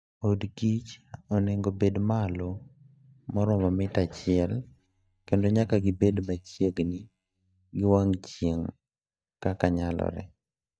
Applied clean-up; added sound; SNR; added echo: neural mask model DeepFilterNet 3.